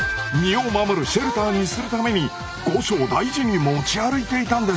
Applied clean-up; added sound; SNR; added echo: none; Keyboard (musical); 15 dB; none.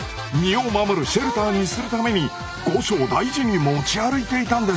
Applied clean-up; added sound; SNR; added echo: none; none; none; none.